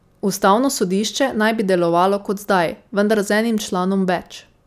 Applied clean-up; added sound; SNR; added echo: none; none; none; none.